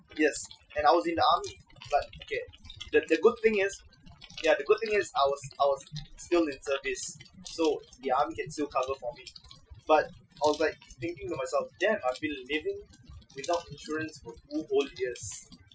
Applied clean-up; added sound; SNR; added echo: classical method Wiener filter.